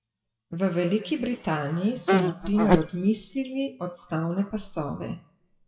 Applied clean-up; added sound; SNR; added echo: classical method WPE with log-MMSE.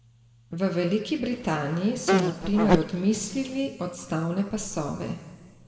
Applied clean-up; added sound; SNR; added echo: none; Insect; 0 dB; reverberation time 1.7 s.